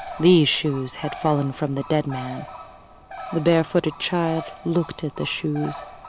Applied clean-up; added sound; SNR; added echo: none; Bird; 15 dB; none.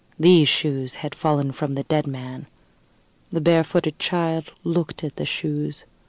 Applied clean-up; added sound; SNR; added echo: none; none; none; none.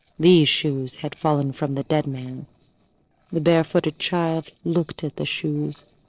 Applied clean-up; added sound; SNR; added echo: neural separator model SepFormer DNS4.